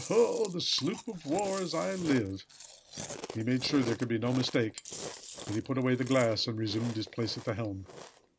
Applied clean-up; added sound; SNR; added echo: none; Chewing, mastication; 13 dB; none.